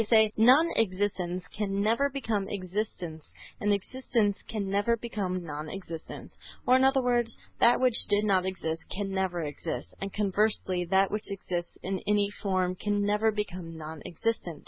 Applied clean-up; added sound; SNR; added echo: none; none; none; none.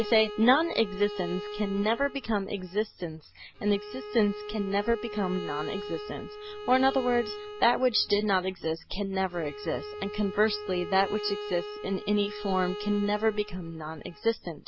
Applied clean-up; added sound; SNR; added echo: none; Bowed string instrument; 11 dB; none.